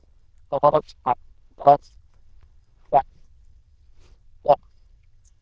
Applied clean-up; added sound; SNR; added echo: neural diffusion model UNIVERSE++.